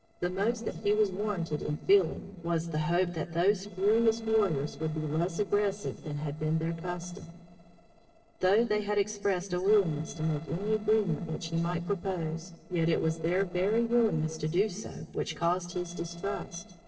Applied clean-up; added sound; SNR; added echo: neural separator model SepFormer DNS4.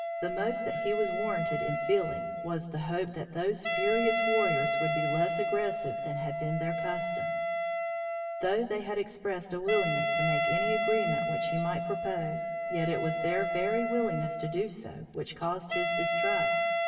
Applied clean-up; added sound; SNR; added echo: none; Wind instrument, woodwind instrument; -1 dB; reverberation time 1.4 s.